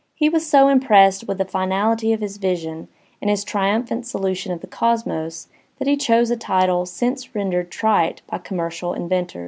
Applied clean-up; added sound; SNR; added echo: none; none; none; none.